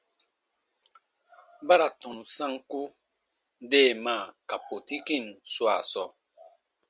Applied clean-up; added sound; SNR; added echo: none; none; none; none.